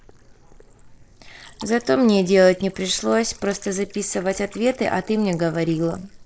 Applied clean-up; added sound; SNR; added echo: neural mask model Resemble Enhance denoiser.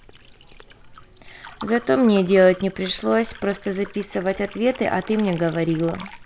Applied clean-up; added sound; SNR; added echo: none; Liquid; 20 dB; none.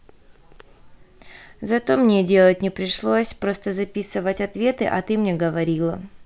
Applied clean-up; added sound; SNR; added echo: none; none; none; none.